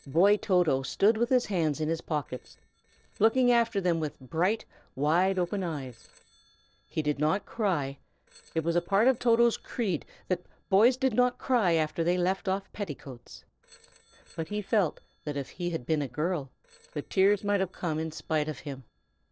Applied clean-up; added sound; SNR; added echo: neural separator model SepFormer DNS4.